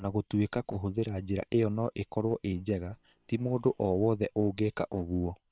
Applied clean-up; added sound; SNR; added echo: neural separator model SepFormer WHAM!.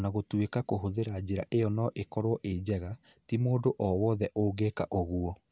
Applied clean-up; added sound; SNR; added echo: none; none; none; none.